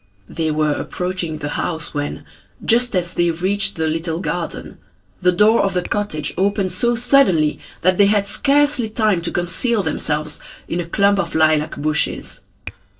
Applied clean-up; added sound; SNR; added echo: neural separator model SepFormer DNS4.